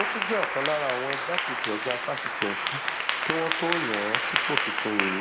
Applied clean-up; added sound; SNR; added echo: none; Applause / Clapping; -3 dB; none.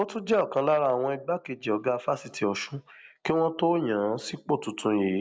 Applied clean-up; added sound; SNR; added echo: none; none; none; none.